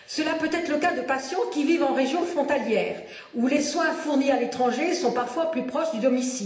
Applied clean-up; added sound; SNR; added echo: none; none; none; reverberation time 0.8 s.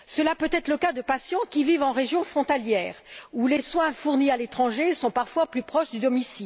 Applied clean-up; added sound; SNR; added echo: none; none; none; none.